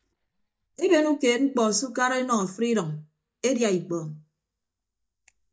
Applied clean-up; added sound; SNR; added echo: neural mask model DeepFilterNet 3.